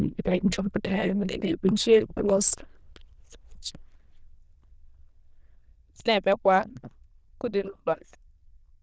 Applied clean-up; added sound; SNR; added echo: neural diffusion model UNIVERSE++.